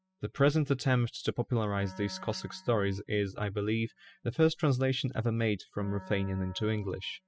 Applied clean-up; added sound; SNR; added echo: classical method spectral subtraction.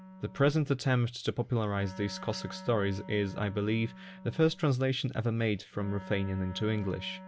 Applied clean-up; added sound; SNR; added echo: none; Wind instrument, woodwind instrument; 17 dB; none.